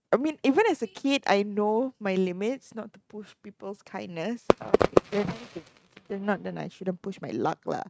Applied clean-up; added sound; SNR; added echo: neural mask model RNNoise.